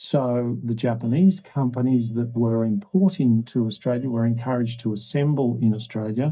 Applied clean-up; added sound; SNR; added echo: neural mask model DeepFilterNet 3.